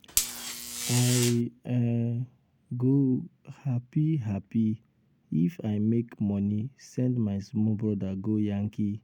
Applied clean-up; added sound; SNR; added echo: none; Buzz; 3 dB; none.